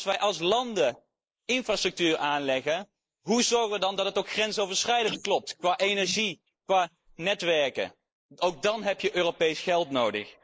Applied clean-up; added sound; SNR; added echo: neural mask model Resemble Enhance denoiser.